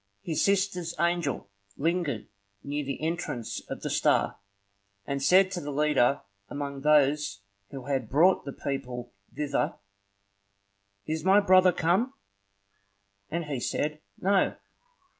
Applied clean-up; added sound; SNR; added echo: none; none; none; none.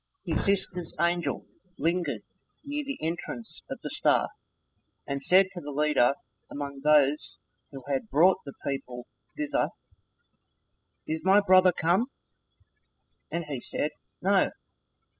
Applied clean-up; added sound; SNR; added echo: classical method spectral subtraction.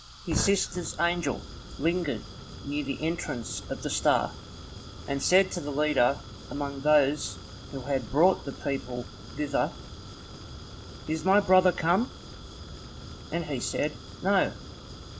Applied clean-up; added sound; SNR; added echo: none; Fire; 12 dB; none.